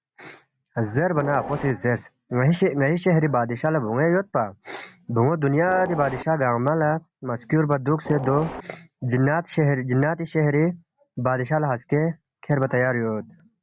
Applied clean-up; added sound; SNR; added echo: none; Train; 10 dB; none.